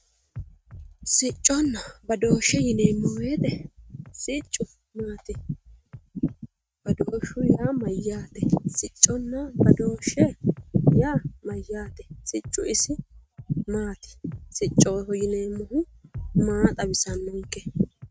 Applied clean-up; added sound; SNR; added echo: neural mask model RNNoise.